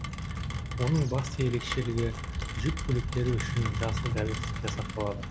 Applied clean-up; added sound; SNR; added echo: none; Rain; 2 dB; none.